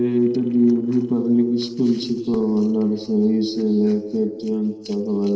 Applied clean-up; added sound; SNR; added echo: neural separator model SepFormer DNS4.